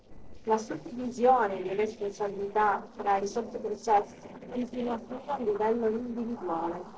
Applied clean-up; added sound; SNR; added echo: neural separator model SepFormer DNS4.